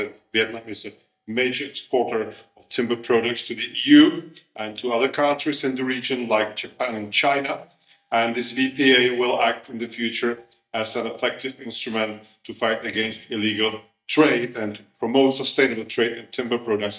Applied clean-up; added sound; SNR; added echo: neural mask model DeepFilterNet 3.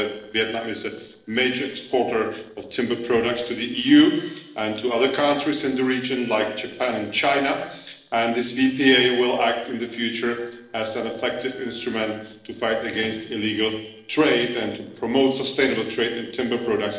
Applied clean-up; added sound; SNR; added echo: neural separator model SepFormer DNS4.